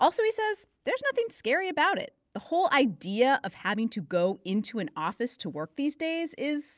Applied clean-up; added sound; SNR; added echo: none; none; none; none.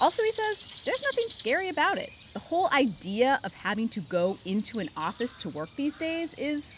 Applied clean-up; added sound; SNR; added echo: none; Crow; 9 dB; none.